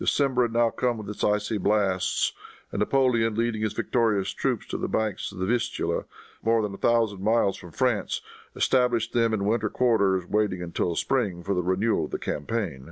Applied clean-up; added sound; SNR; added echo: none; none; none; none.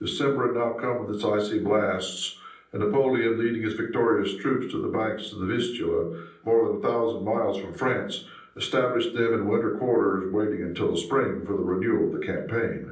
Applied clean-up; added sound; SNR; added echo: none; none; none; reverberation time 0.6 s.